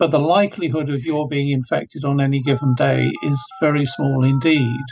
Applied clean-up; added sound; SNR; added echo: classical method spectral subtraction.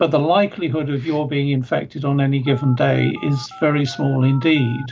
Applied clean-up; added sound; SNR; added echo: none; Telephone; 19 dB; none.